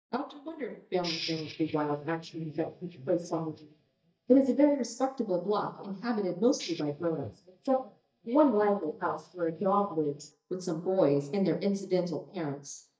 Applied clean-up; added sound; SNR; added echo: neural mask model DeepFilterNet 3.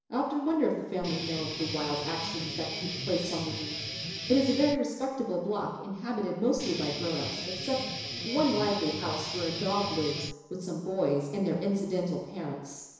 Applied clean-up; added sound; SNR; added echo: none; Guitar; 5 dB; reverberation time 1.0 s.